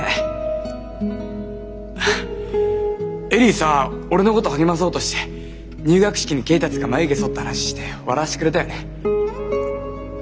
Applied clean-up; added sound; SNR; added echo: none; Growling; 15 dB; none.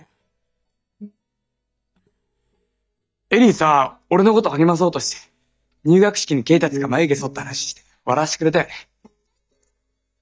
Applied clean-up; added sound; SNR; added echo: neural mask model DeepFilterNet 3.